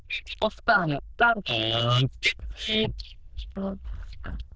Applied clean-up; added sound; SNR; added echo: neural diffusion model UNIVERSE++.